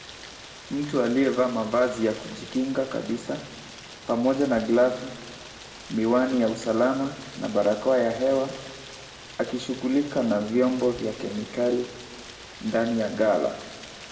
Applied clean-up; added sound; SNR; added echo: none; Rain; 17 dB; reverberation time 1.3 s.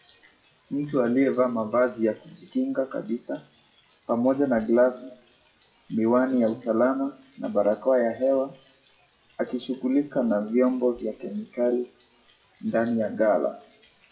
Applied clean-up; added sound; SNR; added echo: classical method WPE with log-MMSE.